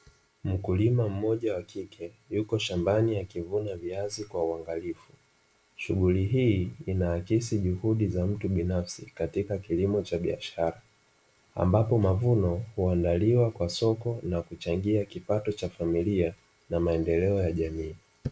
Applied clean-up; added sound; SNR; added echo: none; none; none; none.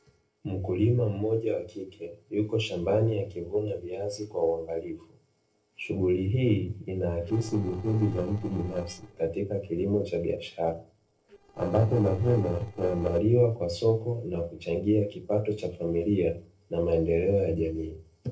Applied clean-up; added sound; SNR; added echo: neural separator model SepFormer DNS4.